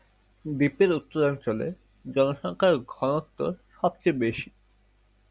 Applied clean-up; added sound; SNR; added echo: none; none; none; none.